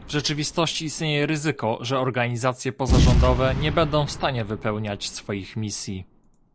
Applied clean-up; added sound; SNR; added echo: none; Boom; 2 dB; none.